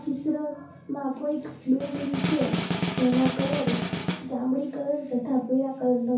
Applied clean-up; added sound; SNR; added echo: none; Snare drum; 5 dB; reverberation time 0.6 s.